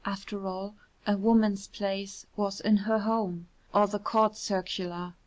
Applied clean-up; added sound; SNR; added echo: none; none; none; none.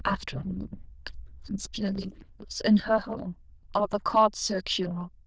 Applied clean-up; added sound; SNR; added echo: neural diffusion model UNIVERSE++.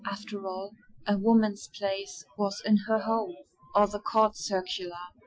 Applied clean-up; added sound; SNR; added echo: classical method Wiener filter.